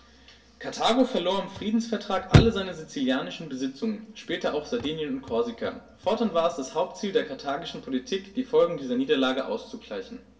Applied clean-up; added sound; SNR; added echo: none; Chirp, tweet / Slam / Car; 5 dB; reverberation time 0.1 s.